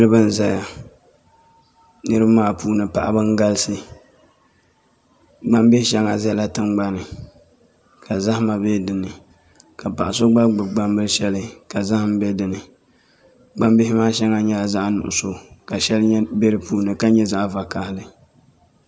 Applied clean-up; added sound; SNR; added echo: none; none; none; none.